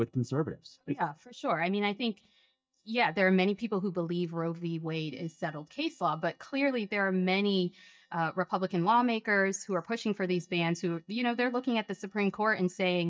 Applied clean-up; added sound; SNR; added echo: neural mask model DeepFilterNet 3.